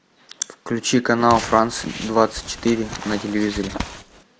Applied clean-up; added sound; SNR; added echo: none; Crumpling, crinkling; 11 dB; none.